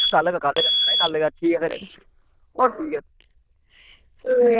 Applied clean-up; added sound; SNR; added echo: neural diffusion model UNIVERSE++.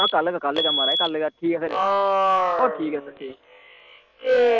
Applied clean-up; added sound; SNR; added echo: none; Alarm; -4 dB; none.